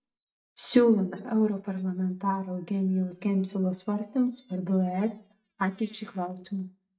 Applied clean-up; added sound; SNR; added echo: neural mask model DeepFilterNet 3.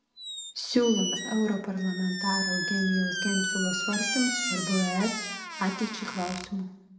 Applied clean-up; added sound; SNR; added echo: none; Squeak; 4 dB; reverberation time 0.8 s.